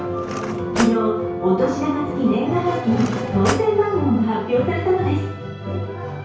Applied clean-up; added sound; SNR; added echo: none; Cutlery, silverware / Drawer open or close; 9 dB; reverberation time 0.6 s.